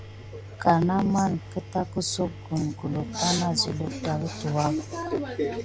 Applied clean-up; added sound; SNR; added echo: none; Engine; 14 dB; none.